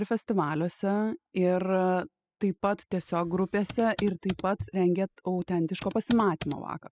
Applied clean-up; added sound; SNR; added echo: classical method spectral subtraction.